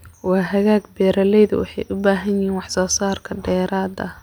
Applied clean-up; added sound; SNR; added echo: none; none; none; none.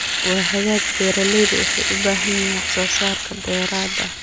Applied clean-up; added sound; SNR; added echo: none; Domestic sounds, home sounds; -3 dB; none.